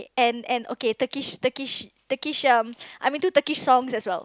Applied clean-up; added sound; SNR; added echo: none; none; none; none.